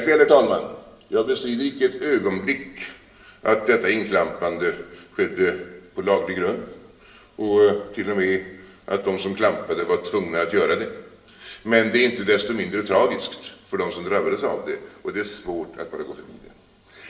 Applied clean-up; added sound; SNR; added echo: none; none; none; reverberation time 0.8 s.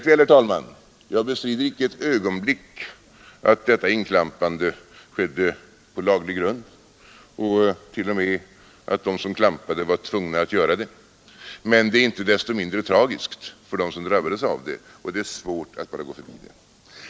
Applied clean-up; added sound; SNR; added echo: none; none; none; none.